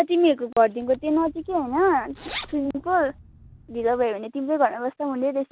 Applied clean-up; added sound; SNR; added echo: none; Zipper (clothing); 18 dB; none.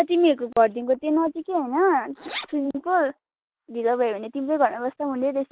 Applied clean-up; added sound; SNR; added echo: neural mask model Resemble Enhance denoiser.